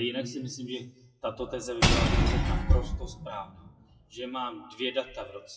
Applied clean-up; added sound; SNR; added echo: classical method WPE with log-MMSE.